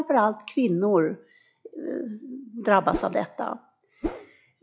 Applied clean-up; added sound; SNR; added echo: classical method log-MMSE.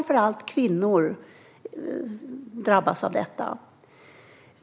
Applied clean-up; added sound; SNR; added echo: none; none; none; none.